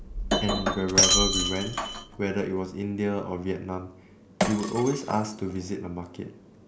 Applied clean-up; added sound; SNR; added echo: none; Shatter; 0 dB; none.